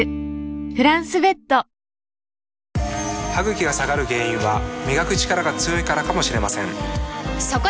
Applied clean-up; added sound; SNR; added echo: none; Wind instrument, woodwind instrument; 11 dB; none.